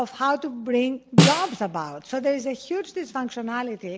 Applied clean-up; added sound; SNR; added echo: none; Snare drum; -4 dB; none.